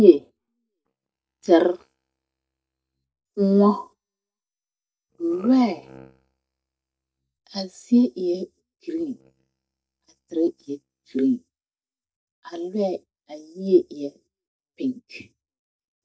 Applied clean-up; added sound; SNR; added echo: neural mask model DeepFilterNet 3.